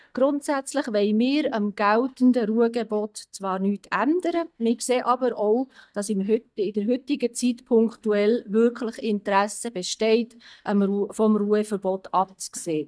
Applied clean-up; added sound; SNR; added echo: neural mask model DeepFilterNet 3.